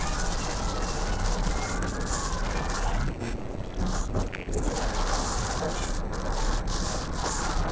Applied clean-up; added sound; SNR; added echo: neural separator model SepFormer DNS4.